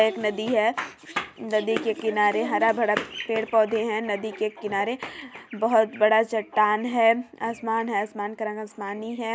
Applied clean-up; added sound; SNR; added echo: none; none; none; none.